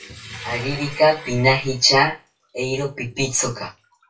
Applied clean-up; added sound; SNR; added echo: classical method WPE with log-MMSE.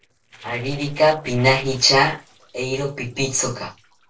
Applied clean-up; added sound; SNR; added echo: neural separator model SepFormer DNS4.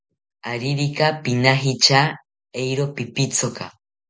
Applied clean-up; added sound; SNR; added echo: none; none; none; none.